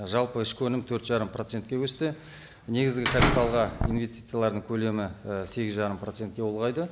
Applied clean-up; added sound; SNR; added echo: none; Slam; -3 dB; none.